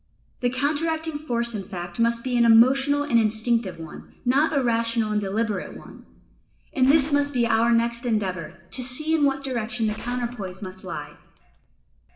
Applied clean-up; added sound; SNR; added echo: none; Gunshot, gunfire; 18 dB; reverberation time 0.8 s.